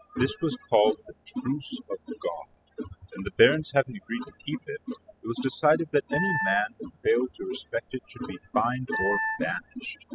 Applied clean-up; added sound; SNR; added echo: classical method spectral subtraction.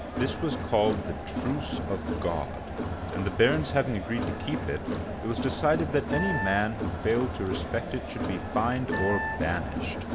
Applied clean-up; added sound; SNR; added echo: none; Crowd + Wind instrument, woodwind instrument; 2 dB; none.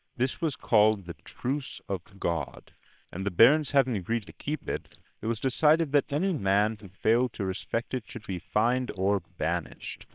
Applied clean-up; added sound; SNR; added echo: neural separator model SepFormer WHAM!.